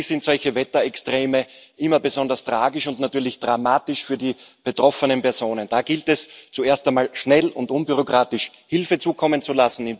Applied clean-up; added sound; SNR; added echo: none; none; none; none.